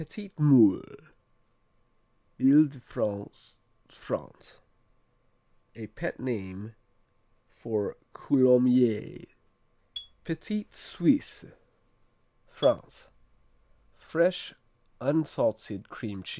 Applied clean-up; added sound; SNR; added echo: none; Marimba, xylophone; 20 dB; none.